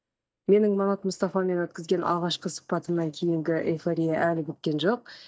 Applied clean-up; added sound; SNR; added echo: neural mask model DeepFilterNet 3.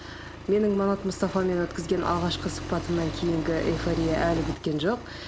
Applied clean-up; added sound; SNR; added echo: none; Accelerating, revving, vroom; 8 dB; none.